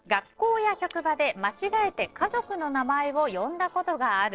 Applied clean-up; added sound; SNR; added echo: neural separator model SepFormer DNS4.